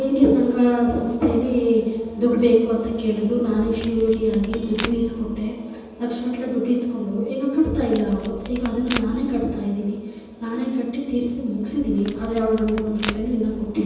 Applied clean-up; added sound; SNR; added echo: none; Packing tape, duct tape; 11 dB; reverberation time 1.1 s.